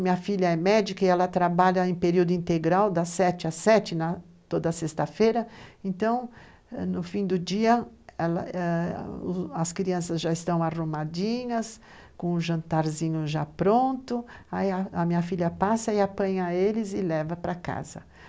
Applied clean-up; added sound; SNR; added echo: none; none; none; none.